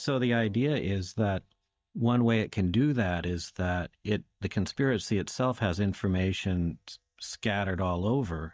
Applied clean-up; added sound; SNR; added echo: neural mask model DeepFilterNet 3.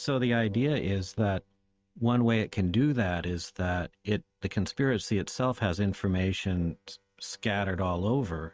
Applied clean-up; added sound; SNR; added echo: neural mask model RNNoise.